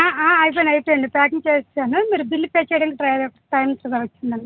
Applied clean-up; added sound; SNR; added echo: none; none; none; none.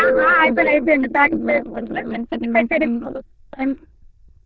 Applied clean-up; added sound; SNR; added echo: neural diffusion model UNIVERSE++.